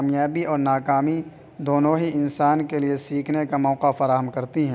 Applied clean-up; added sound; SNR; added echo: none; none; none; none.